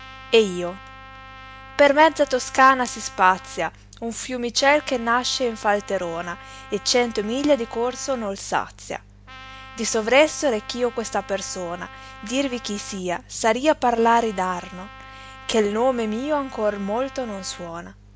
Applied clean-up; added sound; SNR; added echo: none; Trumpet; 20 dB; none.